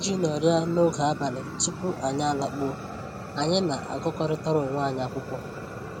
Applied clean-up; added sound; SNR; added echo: none; Fire; 9 dB; none.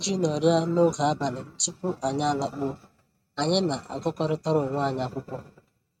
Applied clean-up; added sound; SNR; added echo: neural mask model RNNoise.